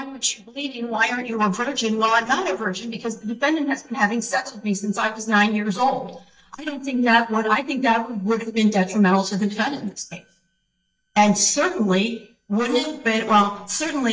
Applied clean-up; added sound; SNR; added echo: neural mask model DeepFilterNet 3.